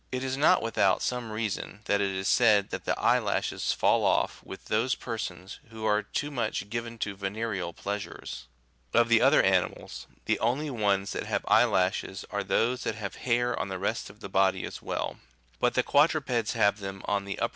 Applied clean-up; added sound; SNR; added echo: none; none; none; none.